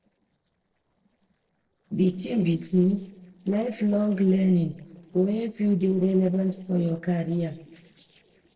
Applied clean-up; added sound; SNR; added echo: neural separator model SepFormer DNS4.